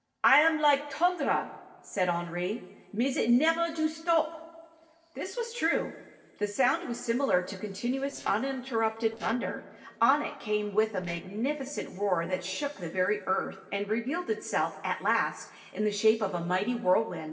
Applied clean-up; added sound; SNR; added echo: neural separator model SepFormer DNS4.